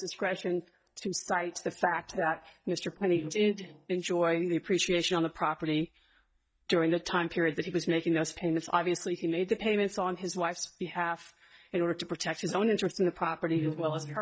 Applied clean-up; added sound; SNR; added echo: neural mask model DeepFilterNet 3.